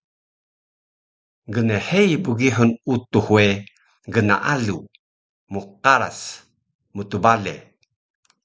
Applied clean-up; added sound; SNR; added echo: none; none; none; none.